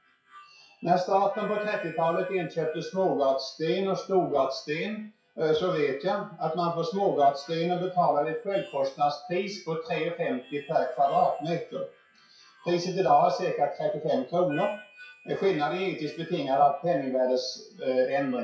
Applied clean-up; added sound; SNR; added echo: classical method WPE with log-MMSE.